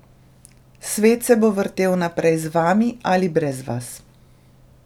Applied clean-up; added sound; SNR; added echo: none; none; none; none.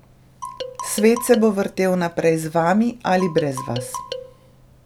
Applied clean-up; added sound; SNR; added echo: none; Marimba, xylophone; 12 dB; none.